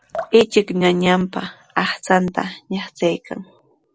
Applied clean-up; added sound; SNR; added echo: none; Drip; 16 dB; none.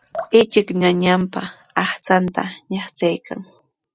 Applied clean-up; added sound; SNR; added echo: neural mask model RNNoise.